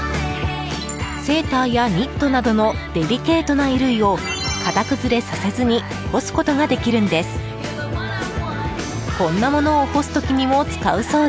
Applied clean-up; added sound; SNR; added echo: none; none; none; none.